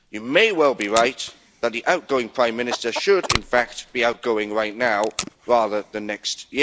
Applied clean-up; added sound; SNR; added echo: none; Packing tape, duct tape + Chicken, rooster; 13 dB; none.